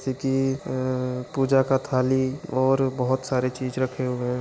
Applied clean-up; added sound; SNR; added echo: none; none; none; none.